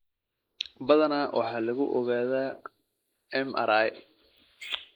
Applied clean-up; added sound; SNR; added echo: neural mask model Resemble Enhance denoiser.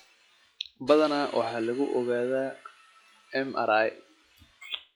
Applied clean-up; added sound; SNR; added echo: classical method log-MMSE.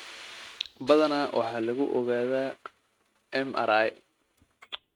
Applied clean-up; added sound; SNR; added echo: neural mask model RNNoise.